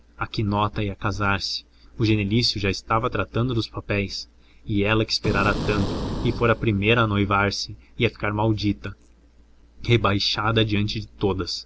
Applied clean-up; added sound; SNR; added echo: none; Boom; 6 dB; none.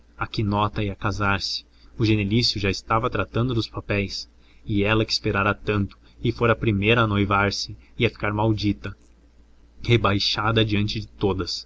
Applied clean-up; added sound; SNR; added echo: none; none; none; none.